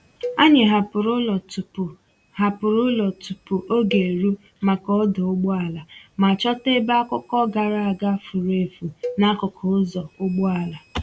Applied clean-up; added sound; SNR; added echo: none; Cowbell; 15 dB; none.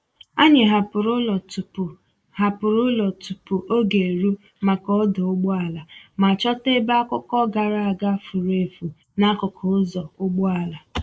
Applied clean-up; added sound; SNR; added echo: neural mask model Resemble Enhance denoiser.